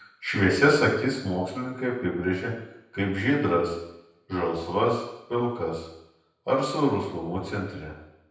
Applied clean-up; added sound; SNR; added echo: none; none; none; reverberation time 0.9 s.